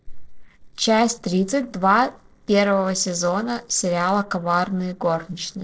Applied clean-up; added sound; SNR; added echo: neural separator model SepFormer DNS4.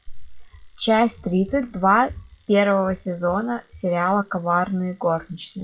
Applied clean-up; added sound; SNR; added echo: classical method WPE with log-MMSE.